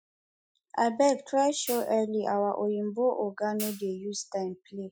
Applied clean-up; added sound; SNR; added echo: classical method Wiener filter.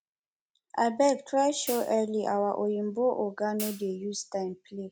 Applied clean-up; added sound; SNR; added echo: none; Hi-hat; 13 dB; none.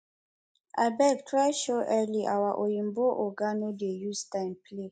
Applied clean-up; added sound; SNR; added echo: neural mask model Resemble Enhance denoiser.